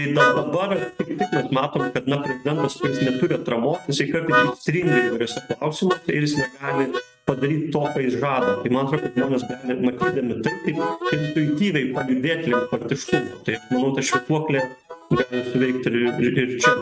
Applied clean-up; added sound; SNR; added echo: neural mask model RNNoise.